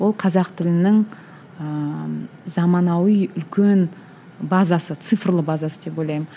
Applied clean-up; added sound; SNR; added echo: none; none; none; none.